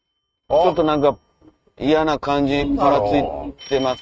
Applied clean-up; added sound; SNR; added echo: neural mask model RNNoise.